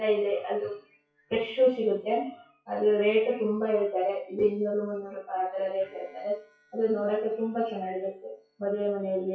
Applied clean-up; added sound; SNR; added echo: classical method WPE with log-MMSE.